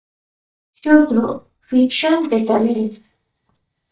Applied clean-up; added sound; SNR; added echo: neural mask model DeepFilterNet 3.